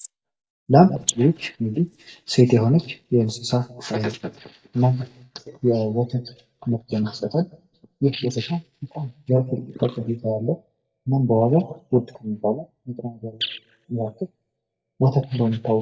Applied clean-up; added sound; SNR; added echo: neural mask model DeepFilterNet 3.